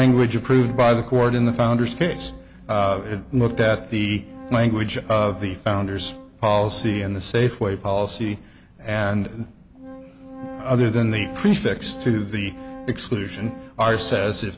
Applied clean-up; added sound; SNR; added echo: none; Organ; 18 dB; none.